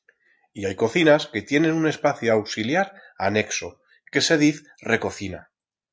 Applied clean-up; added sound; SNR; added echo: none; none; none; none.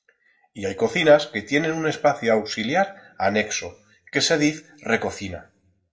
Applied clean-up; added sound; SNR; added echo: none; none; none; reverberation time 0.3 s.